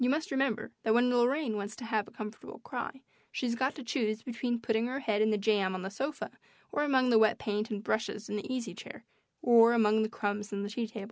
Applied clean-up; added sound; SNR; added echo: none; none; none; none.